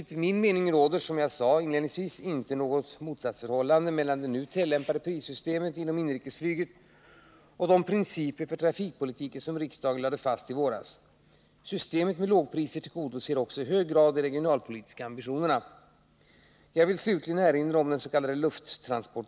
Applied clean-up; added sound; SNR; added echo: none; none; none; none.